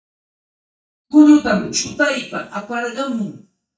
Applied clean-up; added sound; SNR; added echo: neural mask model DeepFilterNet 3.